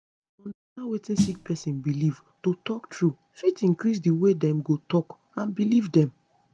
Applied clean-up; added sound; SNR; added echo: none; Snare drum; 7 dB; none.